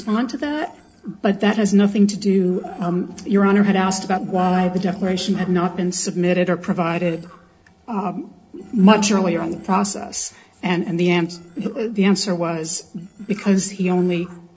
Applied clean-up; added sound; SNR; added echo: neural separator model SepFormer DNS4.